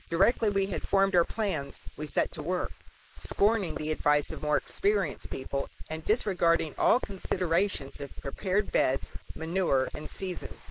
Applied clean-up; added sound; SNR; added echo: neural mask model Resemble Enhance denoiser.